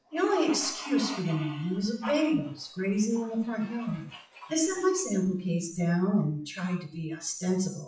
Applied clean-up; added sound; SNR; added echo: classical method WPE with log-MMSE.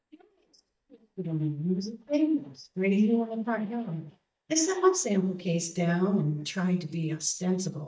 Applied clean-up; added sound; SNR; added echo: neural mask model DeepFilterNet 3.